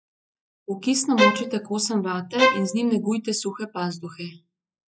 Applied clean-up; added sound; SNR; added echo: classical method log-MMSE.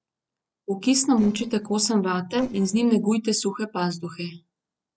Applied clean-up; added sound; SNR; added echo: neural separator model SepFormer DNS4.